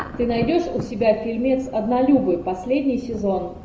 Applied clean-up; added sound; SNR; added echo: none; Thunder; 15 dB; reverberation time 1.2 s.